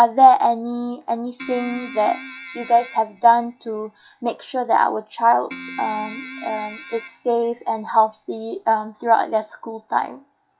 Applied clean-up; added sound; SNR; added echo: classical method log-MMSE.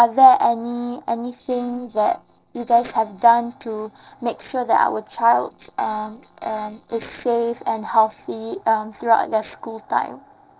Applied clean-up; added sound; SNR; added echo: neural separator model SepFormer DNS4.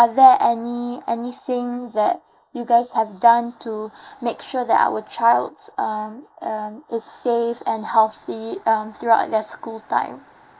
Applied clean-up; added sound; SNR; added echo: neural mask model Resemble Enhance denoiser.